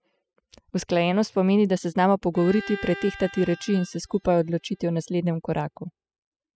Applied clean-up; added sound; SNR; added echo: classical method spectral subtraction.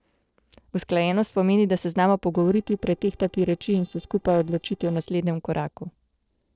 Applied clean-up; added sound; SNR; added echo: neural separator model SepFormer DNS4.